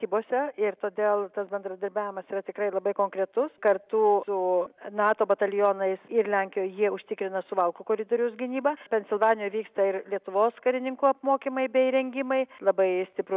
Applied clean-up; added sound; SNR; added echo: none; none; none; none.